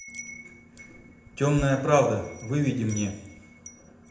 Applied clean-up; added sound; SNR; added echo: none; Wind chime; 17 dB; reverberation time 0.7 s.